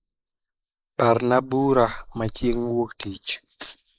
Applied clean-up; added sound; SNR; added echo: neural mask model Resemble Enhance denoiser.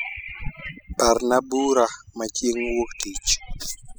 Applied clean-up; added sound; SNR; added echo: classical method spectral subtraction.